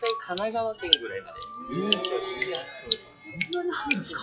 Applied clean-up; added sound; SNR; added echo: classical method log-MMSE.